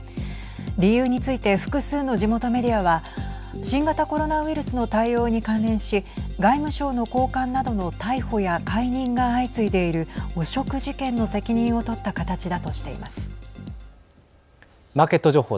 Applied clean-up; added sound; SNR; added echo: none; none; none; none.